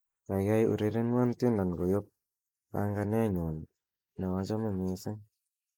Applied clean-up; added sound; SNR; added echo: neural mask model Resemble Enhance denoiser.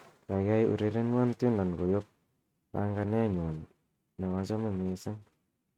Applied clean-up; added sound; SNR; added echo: neural mask model RNNoise.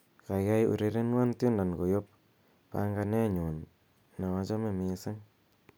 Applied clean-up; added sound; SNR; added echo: none; none; none; none.